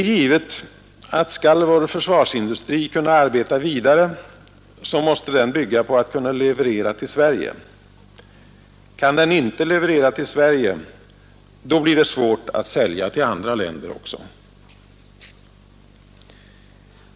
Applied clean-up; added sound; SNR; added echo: none; none; none; none.